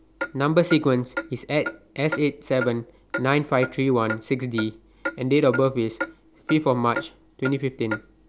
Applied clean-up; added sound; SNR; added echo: none; Clock; 11 dB; none.